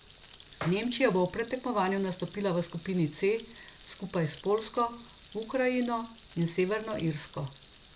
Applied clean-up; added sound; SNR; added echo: none; Frying (food); 12 dB; none.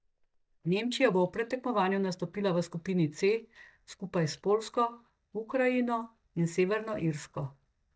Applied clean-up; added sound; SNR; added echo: neural mask model DeepFilterNet 3.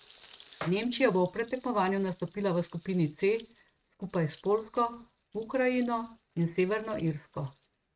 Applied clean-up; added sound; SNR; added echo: neural mask model RNNoise.